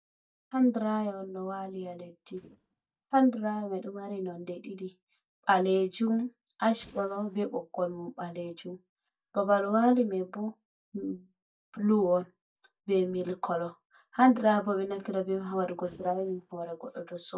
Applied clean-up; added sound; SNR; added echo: neural mask model DeepFilterNet 3.